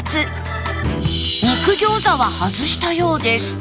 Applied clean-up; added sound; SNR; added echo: none; none; none; none.